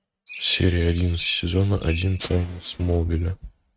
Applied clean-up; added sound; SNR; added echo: neural mask model RNNoise.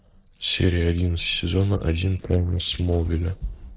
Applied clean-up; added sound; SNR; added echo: neural separator model SepFormer DNS4.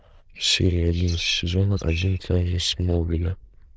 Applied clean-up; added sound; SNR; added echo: neural diffusion model UNIVERSE++.